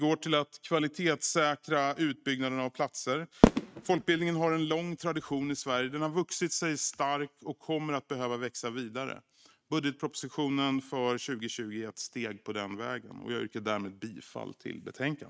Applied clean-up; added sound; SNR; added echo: neural mask model RNNoise.